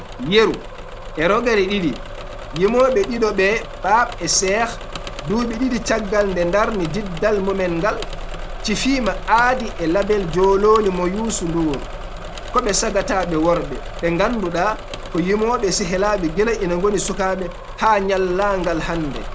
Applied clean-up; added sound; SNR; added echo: none; Engine / Mechanisms; 10 dB; none.